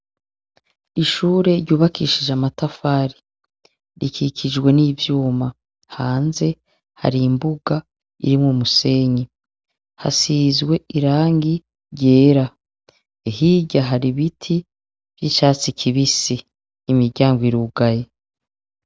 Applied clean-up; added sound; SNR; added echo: none; none; none; none.